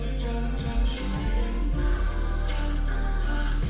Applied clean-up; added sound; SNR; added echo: none; Wind instrument, woodwind instrument; 20 dB; reverberation time 0.7 s.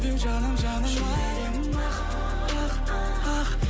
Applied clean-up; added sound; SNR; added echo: none; none; none; none.